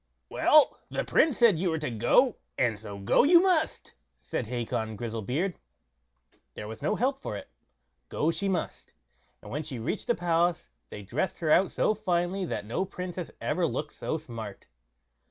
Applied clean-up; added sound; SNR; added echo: none; none; none; none.